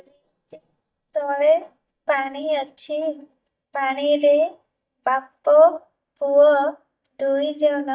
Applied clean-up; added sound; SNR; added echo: neural mask model DeepFilterNet 3.